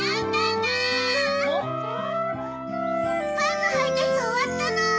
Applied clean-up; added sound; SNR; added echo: none; Wind instrument, woodwind instrument; 0 dB; reverberation time 0.2 s.